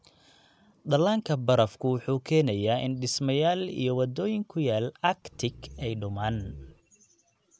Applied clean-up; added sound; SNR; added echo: none; Growling; 17 dB; none.